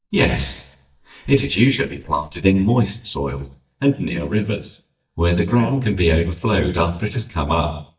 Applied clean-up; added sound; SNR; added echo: neural mask model DeepFilterNet 3.